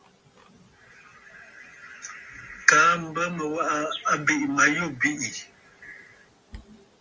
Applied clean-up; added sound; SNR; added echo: none; none; none; none.